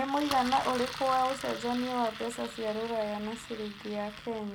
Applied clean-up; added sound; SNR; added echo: none; Engine; 10 dB; none.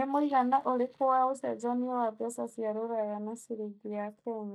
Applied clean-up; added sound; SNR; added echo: neural mask model DeepFilterNet 3.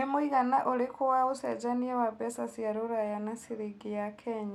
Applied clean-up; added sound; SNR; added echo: none; none; none; none.